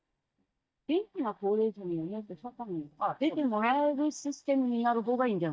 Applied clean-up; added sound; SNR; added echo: neural mask model DeepFilterNet 3.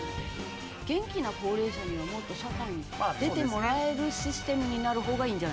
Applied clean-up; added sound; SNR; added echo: none; none; none; none.